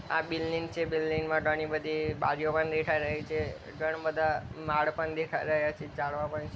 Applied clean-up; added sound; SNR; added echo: none; none; none; none.